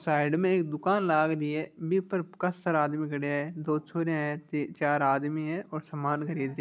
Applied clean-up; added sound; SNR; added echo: none; none; none; none.